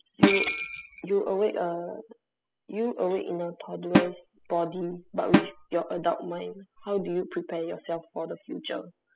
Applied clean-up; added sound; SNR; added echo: classical method spectral subtraction.